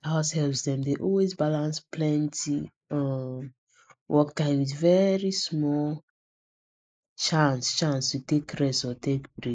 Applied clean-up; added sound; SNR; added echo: neural mask model Resemble Enhance denoiser.